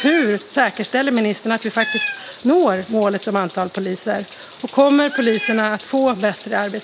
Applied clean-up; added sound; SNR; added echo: none; Meow; 11 dB; none.